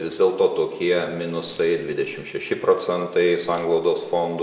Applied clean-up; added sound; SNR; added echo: none; Rattle; 10 dB; none.